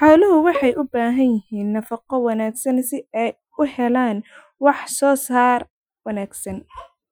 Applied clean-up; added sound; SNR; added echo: classical method Wiener filter.